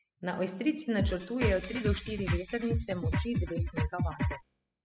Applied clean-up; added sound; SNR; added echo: classical method spectral subtraction.